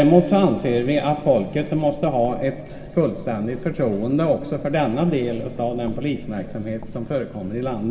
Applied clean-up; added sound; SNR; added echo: none; Writing; 17 dB; reverberation time 2.0 s.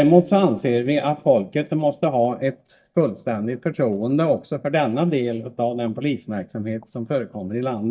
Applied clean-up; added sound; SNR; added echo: neural mask model DeepFilterNet 3.